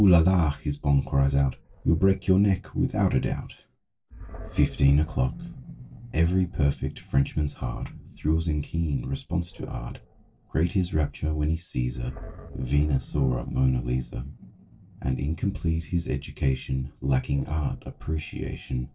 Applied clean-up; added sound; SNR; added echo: neural separator model SepFormer DNS4.